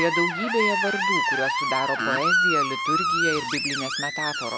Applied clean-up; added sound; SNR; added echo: none; Screech; -4 dB; none.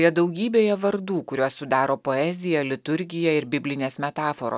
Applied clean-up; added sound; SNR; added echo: none; none; none; none.